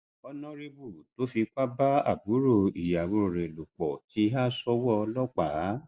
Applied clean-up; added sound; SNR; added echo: none; none; none; none.